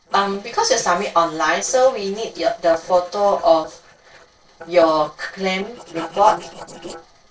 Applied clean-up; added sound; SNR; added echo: neural separator model SepFormer DNS4.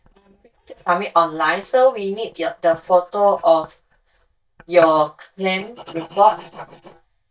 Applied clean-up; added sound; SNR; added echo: neural mask model DeepFilterNet 3.